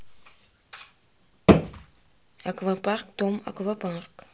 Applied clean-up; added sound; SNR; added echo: none; none; none; none.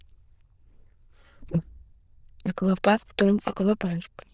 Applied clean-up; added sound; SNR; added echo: neural diffusion model UNIVERSE++.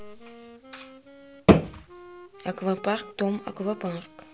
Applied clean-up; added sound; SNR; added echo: none; Wind instrument, woodwind instrument; 20 dB; none.